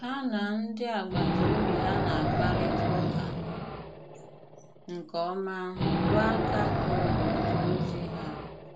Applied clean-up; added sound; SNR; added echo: none; Wild animals; -5 dB; none.